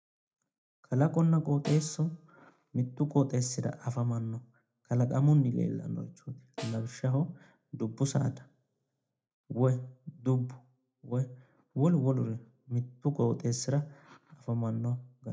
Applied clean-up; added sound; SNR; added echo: none; Snare drum; 18 dB; reverberation time 0.2 s.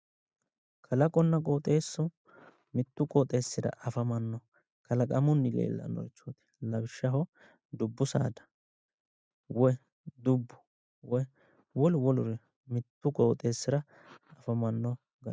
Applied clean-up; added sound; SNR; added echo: none; none; none; none.